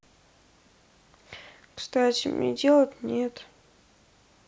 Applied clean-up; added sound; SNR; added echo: none; none; none; none.